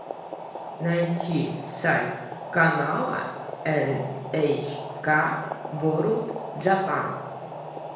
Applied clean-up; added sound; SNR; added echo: none; Boiling; 10 dB; reverberation time 1.0 s.